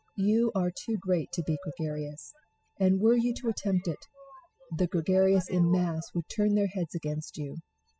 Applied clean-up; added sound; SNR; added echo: classical method spectral subtraction.